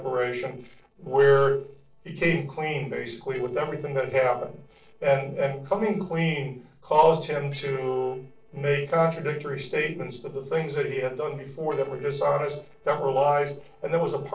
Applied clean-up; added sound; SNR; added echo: neural separator model SepFormer DNS4.